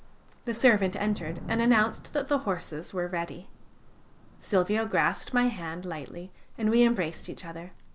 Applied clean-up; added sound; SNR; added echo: none; Thunder / Rain; 19 dB; none.